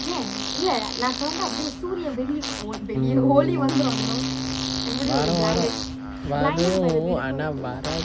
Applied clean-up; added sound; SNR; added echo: none; Bass guitar + Fart; 3 dB; none.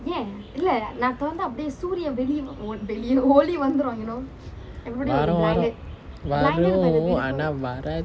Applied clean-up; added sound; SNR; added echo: none; none; none; none.